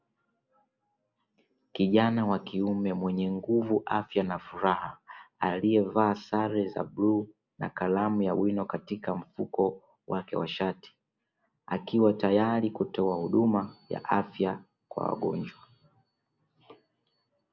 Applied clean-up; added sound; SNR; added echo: none; none; none; none.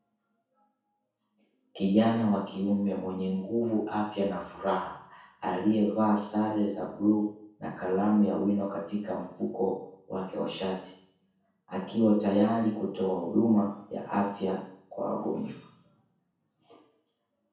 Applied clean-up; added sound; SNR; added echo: none; none; none; reverberation time 0.6 s.